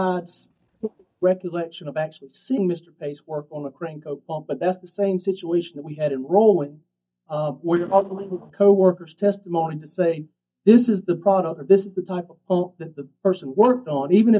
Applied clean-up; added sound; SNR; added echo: neural mask model DeepFilterNet 3.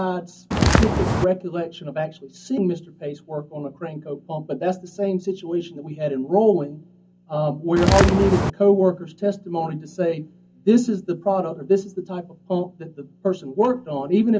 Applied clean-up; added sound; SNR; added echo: none; Walk, footsteps; -5 dB; reverberation time 0.3 s.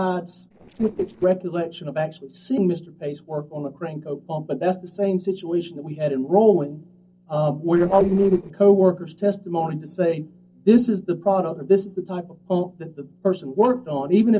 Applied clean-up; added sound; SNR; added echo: neural separator model SepFormer DNS4.